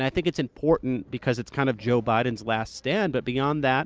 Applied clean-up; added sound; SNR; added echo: none; none; none; none.